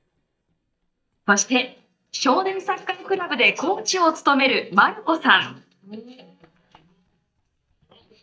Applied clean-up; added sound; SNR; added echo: neural mask model DeepFilterNet 3.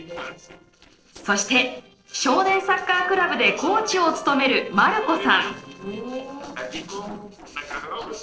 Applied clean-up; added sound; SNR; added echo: neural separator model SepFormer DNS4.